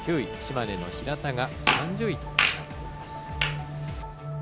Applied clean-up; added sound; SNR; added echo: none; Fart; -2 dB; none.